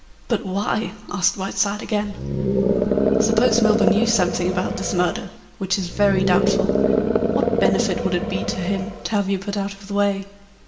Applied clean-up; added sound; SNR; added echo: none; Animal; -2 dB; reverberation time 0.9 s.